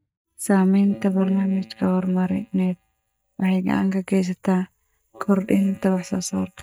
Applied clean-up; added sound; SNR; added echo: neural mask model DeepFilterNet 3.